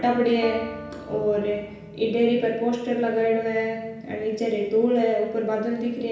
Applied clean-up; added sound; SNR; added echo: none; Piano; 18 dB; reverberation time 0.9 s.